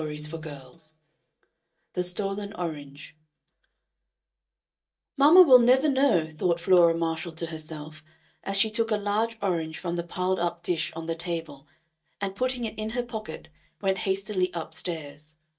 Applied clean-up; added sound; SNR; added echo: neural mask model DeepFilterNet 3.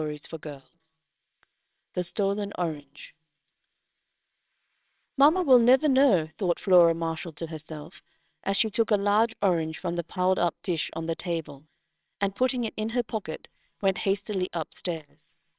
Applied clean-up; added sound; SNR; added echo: neural separator model SepFormer WHAMR!.